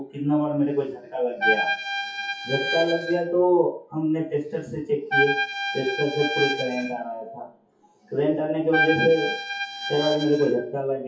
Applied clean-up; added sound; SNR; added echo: classical method WPE with log-MMSE.